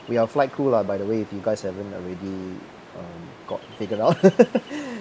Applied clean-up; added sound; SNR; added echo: none; Ocean; 19 dB; none.